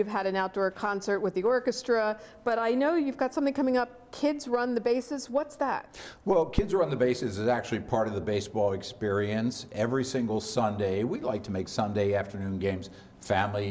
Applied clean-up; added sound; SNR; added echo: none; none; none; none.